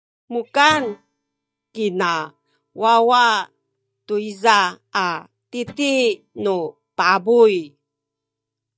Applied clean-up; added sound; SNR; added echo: neural mask model DeepFilterNet 3.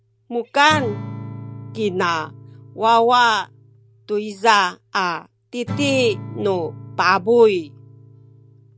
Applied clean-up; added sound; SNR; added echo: none; Acoustic guitar / Strum; 14 dB; none.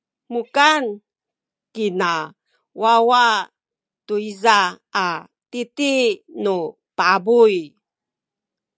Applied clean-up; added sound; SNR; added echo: none; none; none; none.